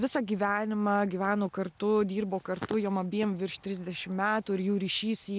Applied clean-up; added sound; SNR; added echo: none; none; none; none.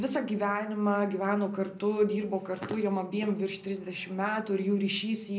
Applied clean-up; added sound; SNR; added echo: none; none; none; reverberation time 0.5 s.